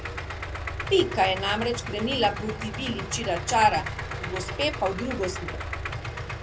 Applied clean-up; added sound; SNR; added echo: none; Idling; 5 dB; none.